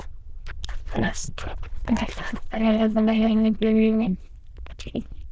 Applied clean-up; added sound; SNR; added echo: neural diffusion model UNIVERSE++.